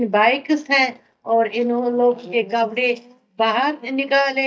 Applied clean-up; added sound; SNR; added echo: neural mask model DeepFilterNet 3.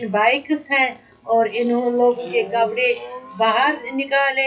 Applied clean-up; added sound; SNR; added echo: classical method WPE with log-MMSE.